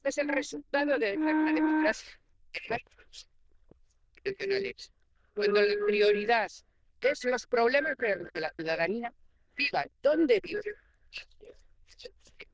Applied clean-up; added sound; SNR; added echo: neural diffusion model UNIVERSE++.